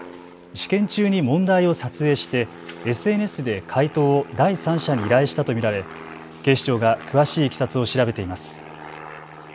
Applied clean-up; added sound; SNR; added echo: none; Aircraft; 17 dB; none.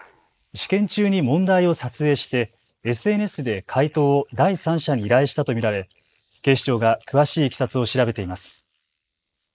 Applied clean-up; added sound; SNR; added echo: neural mask model Resemble Enhance denoiser.